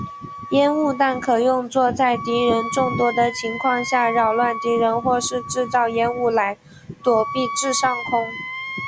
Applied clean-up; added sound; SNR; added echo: none; Wind instrument, woodwind instrument; 10 dB; none.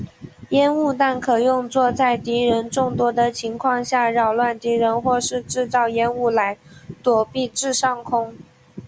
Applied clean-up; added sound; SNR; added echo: none; none; none; none.